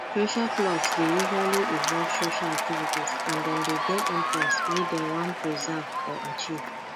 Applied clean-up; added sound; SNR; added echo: none; Applause / Cheering; -2 dB; none.